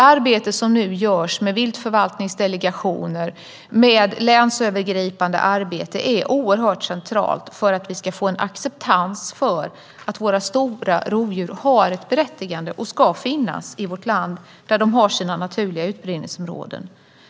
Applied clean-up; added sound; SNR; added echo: none; none; none; none.